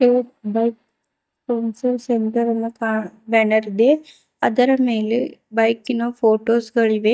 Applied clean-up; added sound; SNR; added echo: neural mask model DeepFilterNet 3.